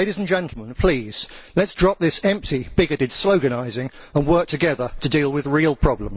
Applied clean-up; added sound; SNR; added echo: none; none; none; none.